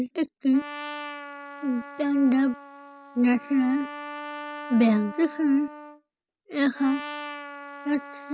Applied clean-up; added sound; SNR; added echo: none; Trumpet; 13 dB; none.